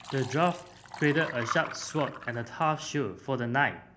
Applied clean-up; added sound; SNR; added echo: none; Liquid; 13 dB; none.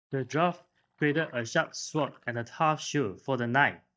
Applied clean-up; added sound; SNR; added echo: neural mask model DeepFilterNet 3.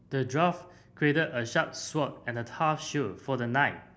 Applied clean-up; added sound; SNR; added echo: none; none; none; none.